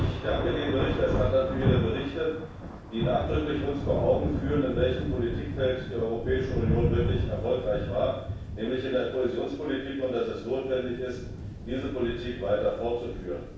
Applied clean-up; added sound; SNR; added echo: none; Thunder; 2 dB; reverberation time 0.7 s.